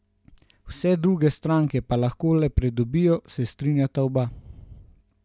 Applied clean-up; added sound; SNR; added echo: none; none; none; none.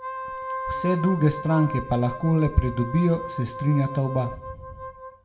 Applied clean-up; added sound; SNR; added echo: none; Wind instrument, woodwind instrument; 10 dB; reverberation time 0.5 s.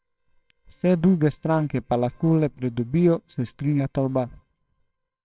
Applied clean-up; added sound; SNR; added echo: neural separator model SepFormer WHAMR!.